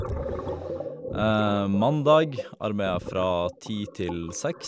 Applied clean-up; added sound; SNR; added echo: none; Gurgling; 9 dB; none.